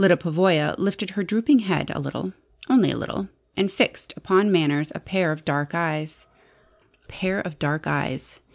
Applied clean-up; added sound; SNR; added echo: none; none; none; none.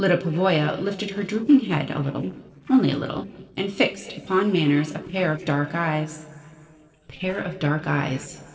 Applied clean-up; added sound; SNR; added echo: neural separator model SepFormer DNS4.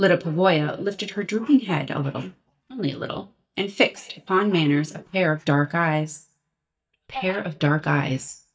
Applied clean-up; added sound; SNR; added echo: neural mask model DeepFilterNet 3.